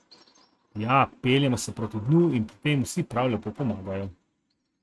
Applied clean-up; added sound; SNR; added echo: neural mask model RNNoise.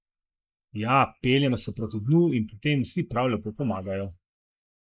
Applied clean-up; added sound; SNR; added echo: neural mask model Resemble Enhance denoiser.